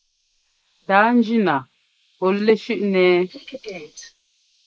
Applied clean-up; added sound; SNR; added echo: neural mask model Resemble Enhance denoiser.